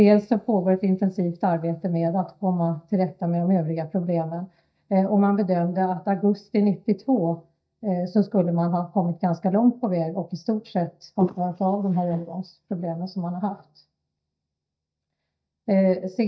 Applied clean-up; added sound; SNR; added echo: neural mask model DeepFilterNet 3.